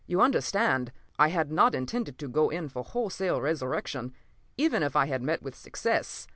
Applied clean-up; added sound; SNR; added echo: none; none; none; none.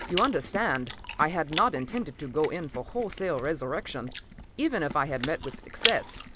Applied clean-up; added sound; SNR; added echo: none; Chewing, mastication; 4 dB; none.